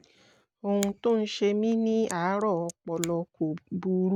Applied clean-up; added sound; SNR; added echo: none; Finger snapping; 19 dB; none.